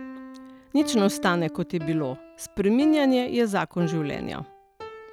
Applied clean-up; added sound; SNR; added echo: none; Piano; 13 dB; none.